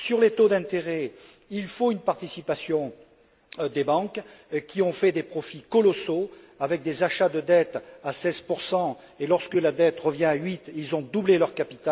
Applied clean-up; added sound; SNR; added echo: none; none; none; none.